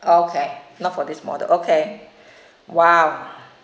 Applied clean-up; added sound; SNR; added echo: none; none; none; none.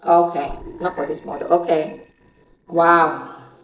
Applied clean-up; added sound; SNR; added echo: neural separator model SepFormer DNS4.